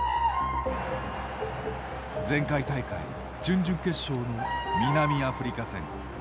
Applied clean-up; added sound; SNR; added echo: none; Bird vocalization, bird call, bird song; 4 dB; none.